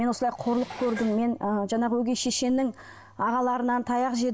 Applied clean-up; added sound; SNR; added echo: none; Dishes, pots, and pans; 20 dB; none.